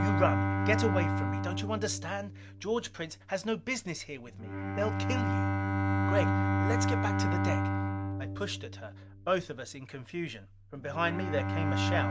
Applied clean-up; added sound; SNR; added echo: none; Bowed string instrument; -4 dB; none.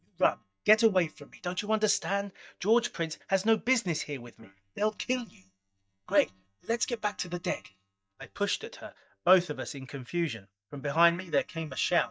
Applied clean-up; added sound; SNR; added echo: neural mask model DeepFilterNet 3.